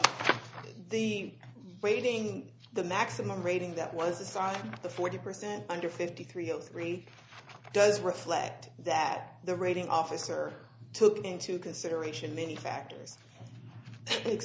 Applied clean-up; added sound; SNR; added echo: none; none; none; none.